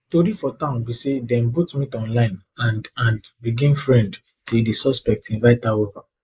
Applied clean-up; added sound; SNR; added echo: neural mask model Resemble Enhance denoiser.